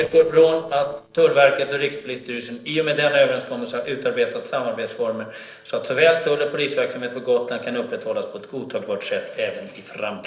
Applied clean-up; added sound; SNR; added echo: neural separator model SepFormer DNS4.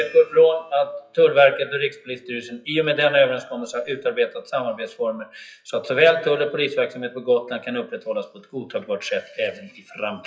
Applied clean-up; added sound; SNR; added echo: classical method WPE with log-MMSE.